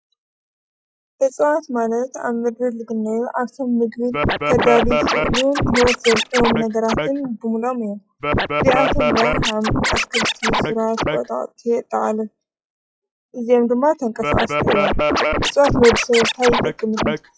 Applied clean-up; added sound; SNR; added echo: classical method log-MMSE.